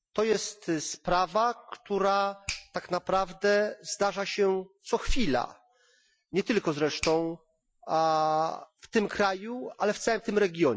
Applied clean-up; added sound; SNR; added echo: classical method Wiener filter.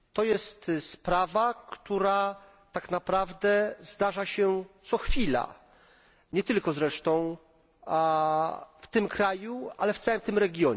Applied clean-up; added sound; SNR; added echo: none; none; none; none.